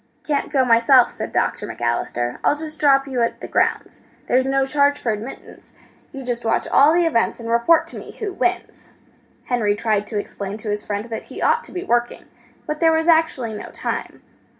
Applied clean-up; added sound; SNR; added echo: none; none; none; reverberation time 0.3 s.